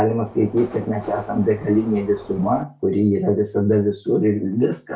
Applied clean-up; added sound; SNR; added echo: none; Subway, metro, underground; 19 dB; reverberation time 0.2 s.